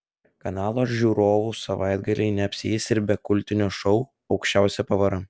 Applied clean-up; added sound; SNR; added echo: none; none; none; none.